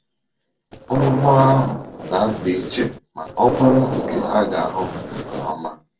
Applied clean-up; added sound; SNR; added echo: neural separator model SepFormer DNS4.